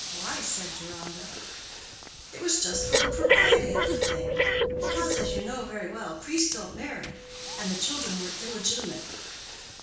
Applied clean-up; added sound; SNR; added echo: none; Breathing; -4 dB; reverberation time 0.6 s.